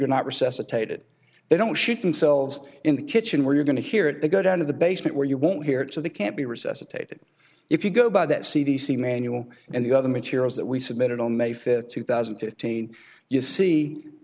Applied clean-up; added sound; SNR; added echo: none; none; none; none.